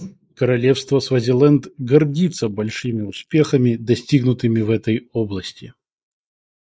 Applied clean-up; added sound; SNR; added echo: neural mask model Resemble Enhance denoiser.